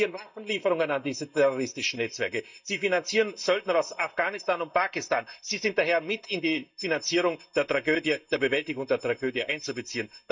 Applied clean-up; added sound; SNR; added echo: neural mask model DeepFilterNet 3.